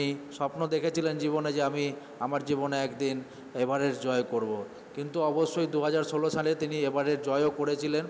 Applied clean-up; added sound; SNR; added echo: none; none; none; none.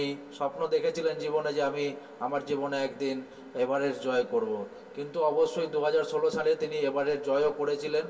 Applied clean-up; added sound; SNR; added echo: none; none; none; reverberation time 0.1 s.